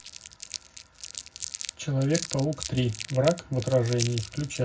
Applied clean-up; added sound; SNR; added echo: none; Crumpling, crinkling; 11 dB; reverberation time 0.4 s.